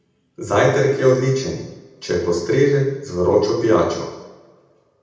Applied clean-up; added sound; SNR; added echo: none; none; none; reverberation time 0.9 s.